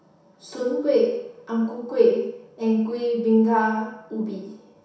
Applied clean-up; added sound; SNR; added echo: none; none; none; reverberation time 0.7 s.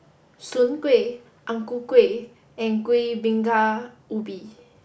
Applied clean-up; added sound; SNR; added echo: none; none; none; none.